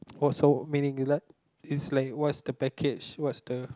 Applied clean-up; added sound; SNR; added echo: none; none; none; none.